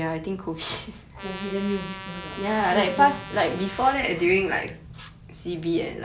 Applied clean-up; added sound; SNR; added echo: none; Trumpet; 14 dB; none.